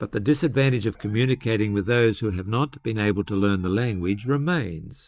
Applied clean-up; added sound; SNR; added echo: neural mask model DeepFilterNet 3.